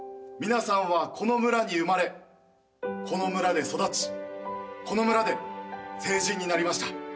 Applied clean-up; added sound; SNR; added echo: none; none; none; none.